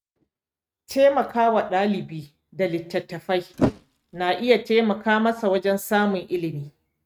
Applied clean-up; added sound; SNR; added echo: neural mask model RNNoise.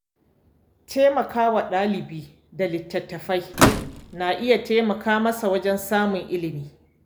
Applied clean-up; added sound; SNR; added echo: none; Slam / Microwave oven; -3 dB; none.